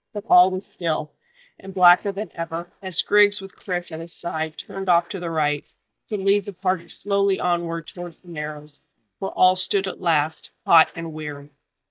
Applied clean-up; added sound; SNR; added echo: neural mask model DeepFilterNet 3.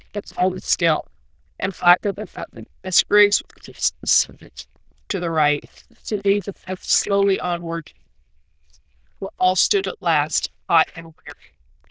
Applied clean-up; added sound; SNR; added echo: neural diffusion model UNIVERSE++.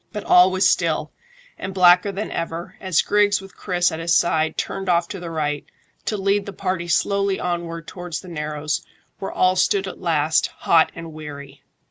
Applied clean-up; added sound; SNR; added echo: none; none; none; none.